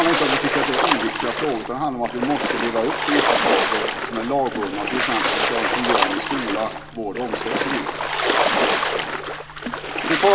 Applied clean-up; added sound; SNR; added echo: none; Splash, splatter; -2 dB; reverberation time 1.7 s.